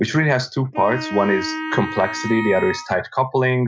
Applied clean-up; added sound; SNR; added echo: classical method Wiener filter.